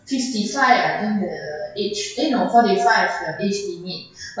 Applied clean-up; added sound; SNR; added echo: classical method WPE with log-MMSE.